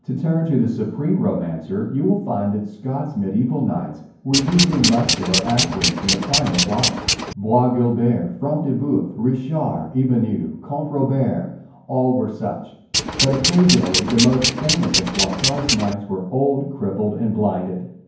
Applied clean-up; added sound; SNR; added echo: none; Tools; 1 dB; reverberation time 0.9 s.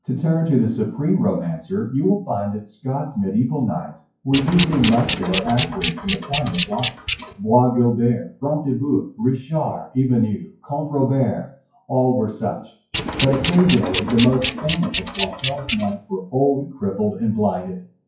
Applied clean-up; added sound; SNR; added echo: classical method WPE with log-MMSE.